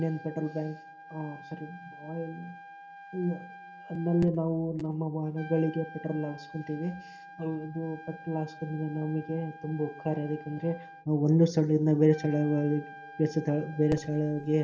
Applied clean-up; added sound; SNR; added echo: none; Trumpet; 18 dB; reverberation time 1.2 s.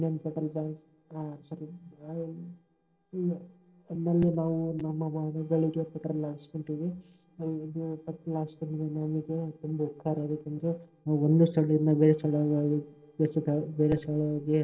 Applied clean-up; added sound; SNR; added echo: neural separator model SepFormer DNS4.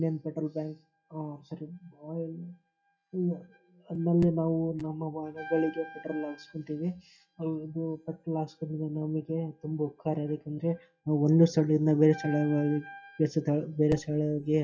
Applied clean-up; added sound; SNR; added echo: classical method WPE with log-MMSE.